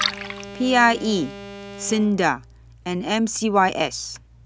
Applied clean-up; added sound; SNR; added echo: none; Alarm + Liquid; 12 dB; none.